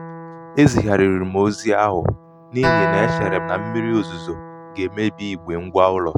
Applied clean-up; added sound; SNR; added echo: none; Acoustic guitar; 7 dB; none.